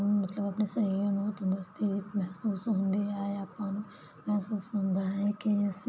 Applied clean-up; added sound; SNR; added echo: none; none; none; none.